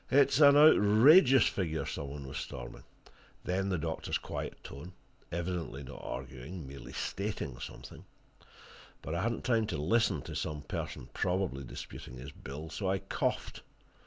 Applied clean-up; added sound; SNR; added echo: none; none; none; none.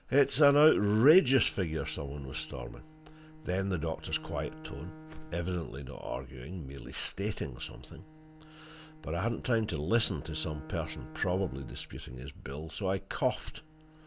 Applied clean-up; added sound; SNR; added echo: none; Bowed string instrument + Whoosh, swoosh, swish; 20 dB; none.